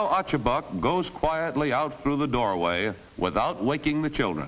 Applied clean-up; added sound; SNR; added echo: none; none; none; none.